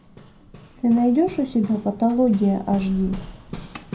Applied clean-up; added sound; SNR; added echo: none; Hammer; 15 dB; reverberation time 0.2 s.